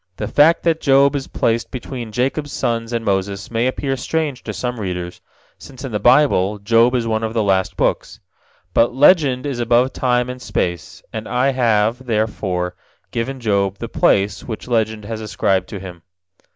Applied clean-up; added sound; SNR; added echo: none; none; none; none.